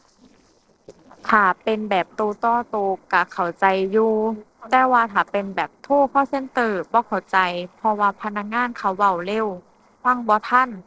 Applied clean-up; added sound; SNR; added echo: neural separator model SepFormer DNS4.